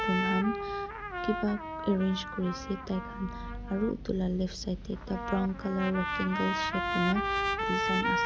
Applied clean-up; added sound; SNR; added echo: none; Trumpet; 2 dB; none.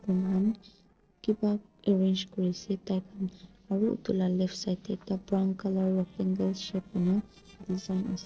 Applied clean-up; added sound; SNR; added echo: neural separator model SepFormer DNS4.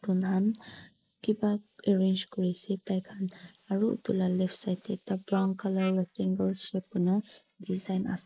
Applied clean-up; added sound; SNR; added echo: neural mask model Resemble Enhance denoiser.